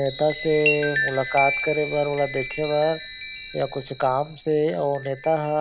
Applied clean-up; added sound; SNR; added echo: none; Chime; 6 dB; none.